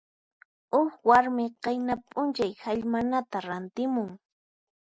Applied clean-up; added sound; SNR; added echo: none; none; none; none.